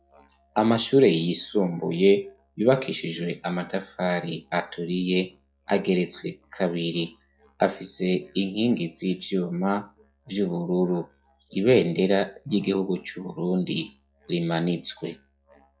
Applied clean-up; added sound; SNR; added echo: classical method log-MMSE.